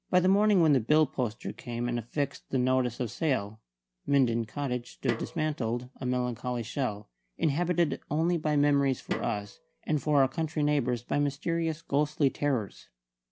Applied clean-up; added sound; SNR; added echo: none; Snare drum; 14 dB; none.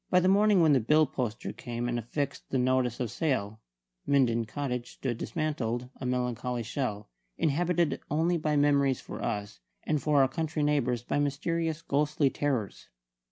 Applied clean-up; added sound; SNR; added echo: none; none; none; none.